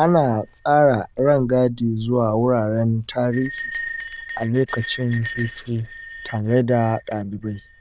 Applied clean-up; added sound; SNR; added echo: neural diffusion model UNIVERSE++.